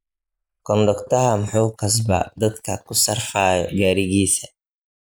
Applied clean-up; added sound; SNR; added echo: neural mask model Resemble Enhance denoiser.